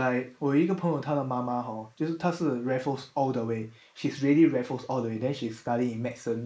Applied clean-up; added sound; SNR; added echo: neural mask model Resemble Enhance denoiser.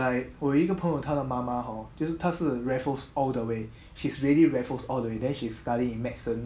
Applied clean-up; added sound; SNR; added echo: none; none; none; none.